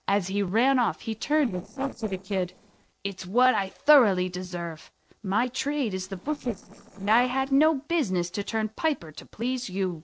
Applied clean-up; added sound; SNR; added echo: neural separator model SepFormer DNS4.